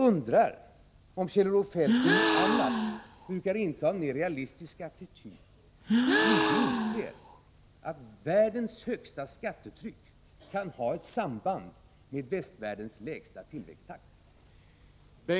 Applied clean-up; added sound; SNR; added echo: none; Gasp; -2 dB; none.